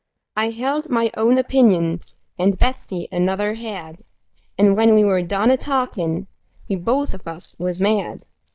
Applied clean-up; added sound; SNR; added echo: neural mask model DeepFilterNet 3.